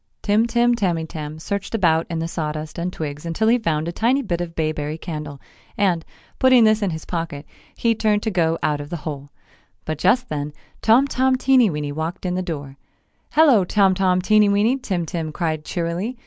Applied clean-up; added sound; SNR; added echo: none; none; none; none.